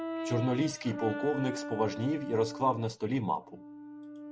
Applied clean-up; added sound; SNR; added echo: none; Brass instrument; 8 dB; none.